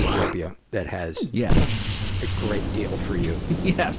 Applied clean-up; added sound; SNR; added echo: none; Explosion; -3 dB; none.